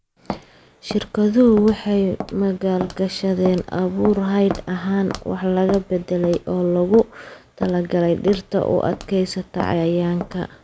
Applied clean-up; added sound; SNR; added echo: none; Walk, footsteps; 14 dB; none.